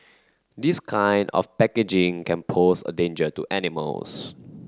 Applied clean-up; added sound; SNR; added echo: none; none; none; none.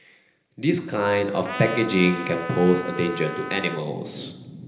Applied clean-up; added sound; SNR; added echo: none; Trumpet; 10 dB; reverberation time 0.8 s.